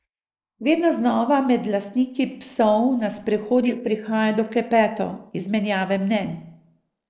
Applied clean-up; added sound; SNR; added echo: neural mask model Resemble Enhance denoiser.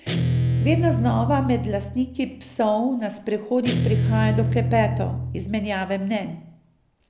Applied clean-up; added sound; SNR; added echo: none; Guitar; 0 dB; none.